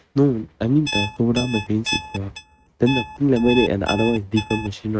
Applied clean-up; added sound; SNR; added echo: neural mask model RNNoise.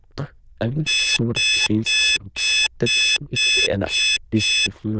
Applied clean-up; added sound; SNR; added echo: neural diffusion model UNIVERSE++.